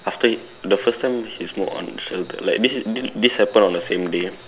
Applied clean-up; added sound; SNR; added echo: none; none; none; none.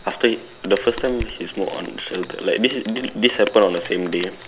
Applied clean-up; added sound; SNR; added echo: none; Rain; 15 dB; none.